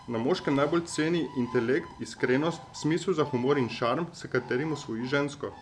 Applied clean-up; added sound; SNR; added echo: none; Bird; 18 dB; none.